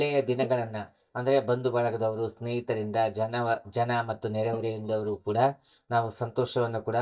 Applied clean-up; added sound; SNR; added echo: neural mask model DeepFilterNet 3.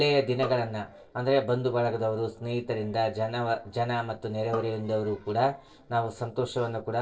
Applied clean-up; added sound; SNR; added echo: neural separator model SepFormer DNS4.